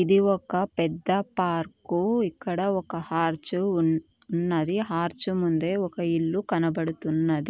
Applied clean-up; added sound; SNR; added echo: none; none; none; none.